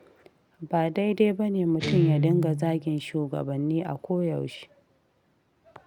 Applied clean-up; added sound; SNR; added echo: none; Guitar; 6 dB; none.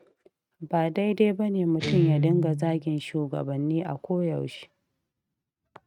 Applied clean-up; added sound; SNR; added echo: neural mask model RNNoise.